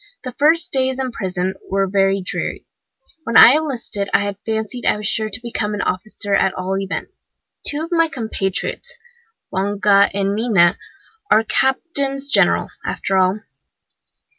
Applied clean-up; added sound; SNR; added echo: none; none; none; none.